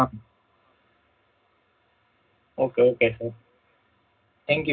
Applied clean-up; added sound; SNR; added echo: none; none; none; reverberation time 0.4 s.